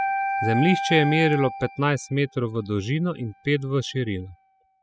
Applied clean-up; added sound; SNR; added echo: classical method spectral subtraction.